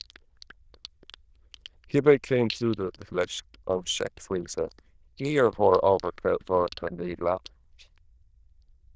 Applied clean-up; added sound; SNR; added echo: neural diffusion model UNIVERSE++.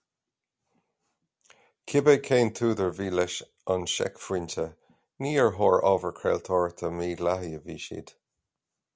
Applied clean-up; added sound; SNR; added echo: none; none; none; none.